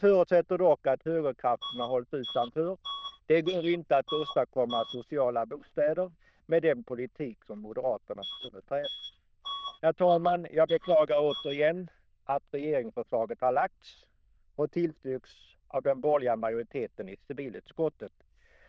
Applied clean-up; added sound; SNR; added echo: neural diffusion model UNIVERSE++.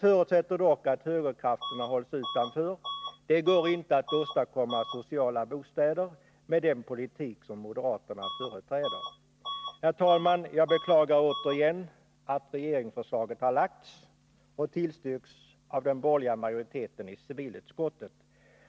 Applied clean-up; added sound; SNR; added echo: none; Bus / Alarm; 11 dB; none.